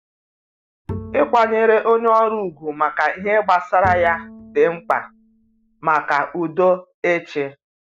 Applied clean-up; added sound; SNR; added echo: none; Bowed string instrument; 17 dB; none.